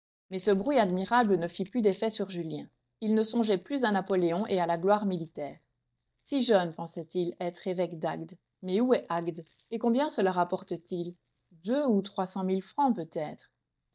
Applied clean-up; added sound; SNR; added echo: neural mask model DeepFilterNet 3.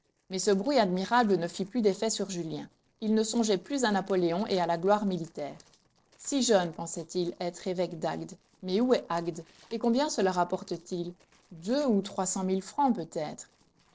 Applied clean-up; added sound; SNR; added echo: neural separator model SepFormer DNS4.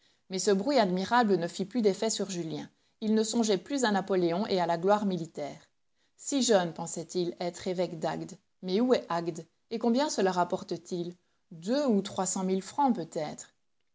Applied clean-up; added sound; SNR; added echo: none; none; none; none.